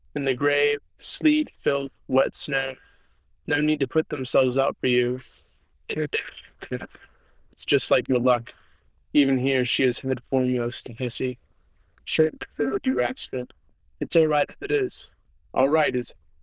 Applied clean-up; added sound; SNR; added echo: neural diffusion model UNIVERSE++.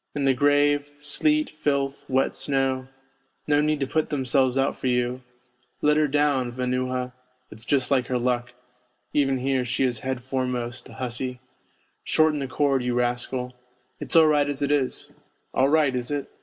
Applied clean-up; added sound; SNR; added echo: none; none; none; none.